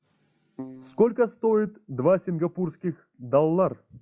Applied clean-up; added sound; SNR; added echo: classical method log-MMSE.